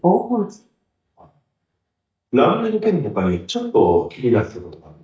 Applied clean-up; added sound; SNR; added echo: neural mask model DeepFilterNet 3.